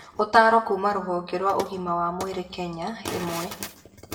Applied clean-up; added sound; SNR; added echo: none; none; none; reverberation time 0.6 s.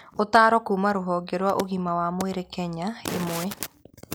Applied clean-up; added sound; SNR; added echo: none; none; none; none.